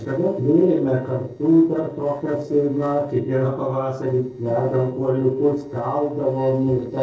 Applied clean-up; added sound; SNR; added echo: neural separator model SepFormer DNS4.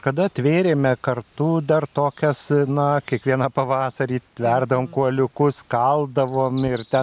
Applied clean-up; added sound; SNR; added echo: none; none; none; none.